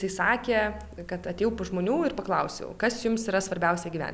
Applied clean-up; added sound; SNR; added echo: none; none; none; none.